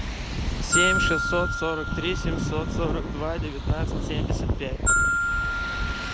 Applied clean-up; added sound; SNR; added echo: none; Glockenspiel; 2 dB; none.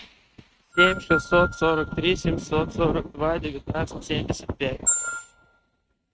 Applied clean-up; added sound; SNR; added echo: neural mask model RNNoise.